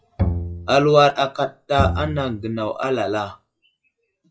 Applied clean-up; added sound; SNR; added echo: classical method log-MMSE.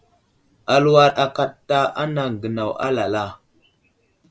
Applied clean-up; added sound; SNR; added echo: none; none; none; none.